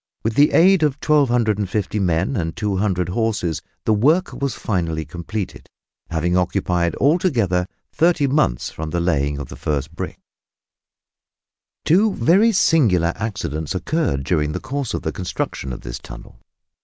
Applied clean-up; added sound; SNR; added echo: none; none; none; none.